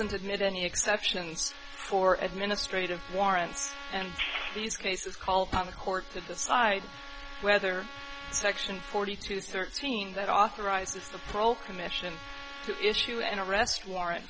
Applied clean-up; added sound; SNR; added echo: none; Trumpet; 17 dB; none.